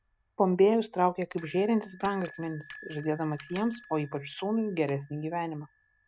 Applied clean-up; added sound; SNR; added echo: none; Bell; 9 dB; none.